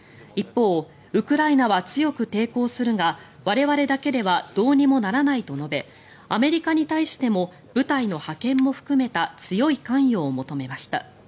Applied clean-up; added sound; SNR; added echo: none; none; none; none.